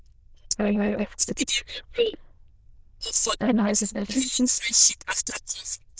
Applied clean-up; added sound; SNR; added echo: neural diffusion model UNIVERSE++.